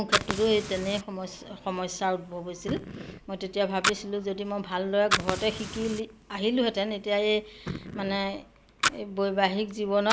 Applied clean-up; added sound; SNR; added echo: none; Fire; 6 dB; none.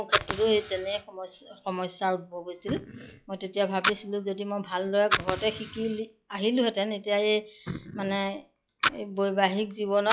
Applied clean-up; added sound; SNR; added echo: classical method log-MMSE.